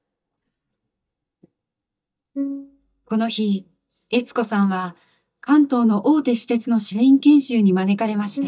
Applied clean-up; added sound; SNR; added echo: neural mask model DeepFilterNet 3.